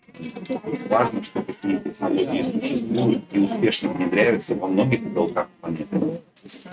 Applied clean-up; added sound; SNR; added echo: neural mask model RNNoise.